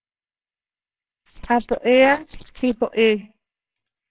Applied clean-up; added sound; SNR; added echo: neural separator model SepFormer WHAMR!.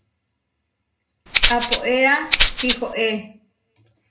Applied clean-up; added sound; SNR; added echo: none; Rattle (instrument); -4 dB; reverberation time 0.2 s.